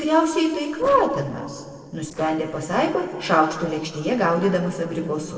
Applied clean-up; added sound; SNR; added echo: neural separator model SepFormer DNS4.